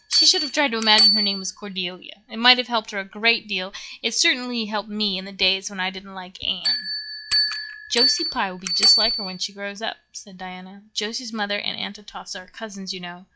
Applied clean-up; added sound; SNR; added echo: classical method log-MMSE.